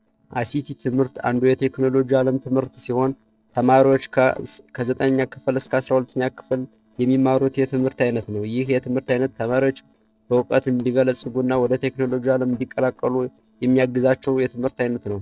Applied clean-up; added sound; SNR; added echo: neural separator model SepFormer DNS4.